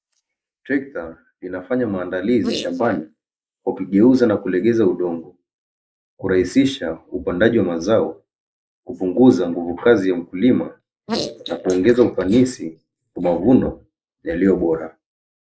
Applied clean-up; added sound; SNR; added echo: neural mask model Resemble Enhance denoiser.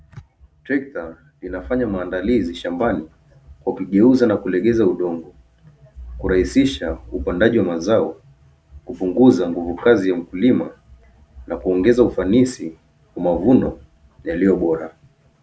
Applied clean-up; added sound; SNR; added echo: none; none; none; none.